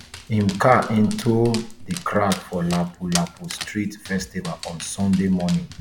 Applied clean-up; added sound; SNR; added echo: none; Dog; 14 dB; none.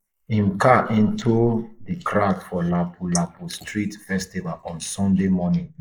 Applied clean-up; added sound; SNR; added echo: neural mask model Resemble Enhance denoiser.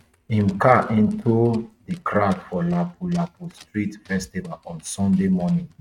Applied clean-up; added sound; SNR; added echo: neural mask model RNNoise.